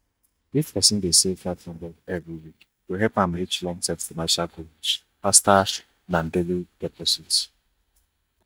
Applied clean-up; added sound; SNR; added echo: neural mask model DeepFilterNet 3.